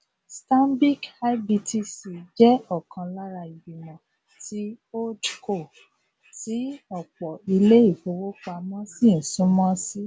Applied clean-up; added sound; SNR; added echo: none; none; none; none.